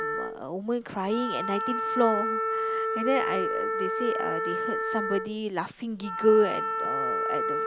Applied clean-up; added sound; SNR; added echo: none; Wind instrument, woodwind instrument; 0 dB; none.